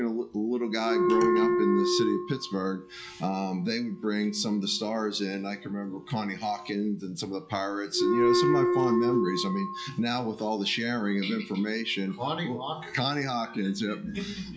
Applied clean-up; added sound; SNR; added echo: classical method log-MMSE.